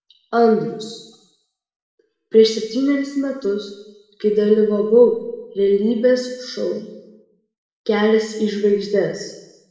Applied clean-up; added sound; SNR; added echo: none; none; none; reverberation time 1.0 s.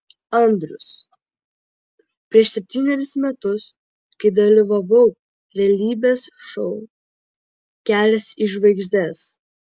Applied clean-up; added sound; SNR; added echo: none; none; none; none.